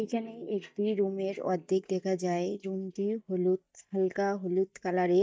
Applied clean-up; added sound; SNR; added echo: neural mask model DeepFilterNet 3.